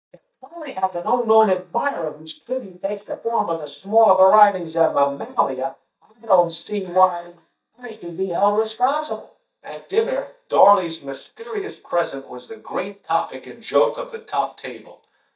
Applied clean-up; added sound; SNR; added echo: neural mask model DeepFilterNet 3.